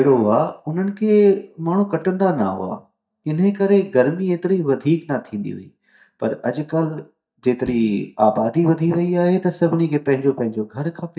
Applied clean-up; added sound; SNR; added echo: neural mask model DeepFilterNet 3.